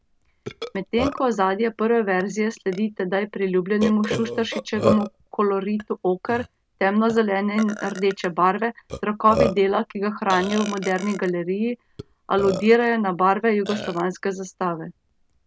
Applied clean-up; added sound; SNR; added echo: none; Burping, eructation; 10 dB; none.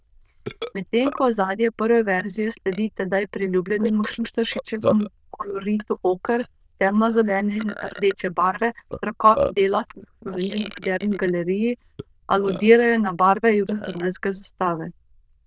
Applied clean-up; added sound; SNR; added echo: neural diffusion model UNIVERSE++.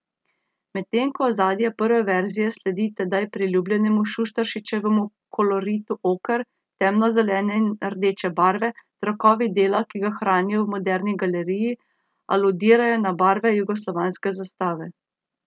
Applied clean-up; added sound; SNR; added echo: none; none; none; none.